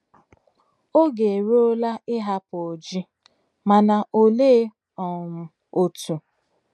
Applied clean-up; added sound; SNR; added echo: none; none; none; none.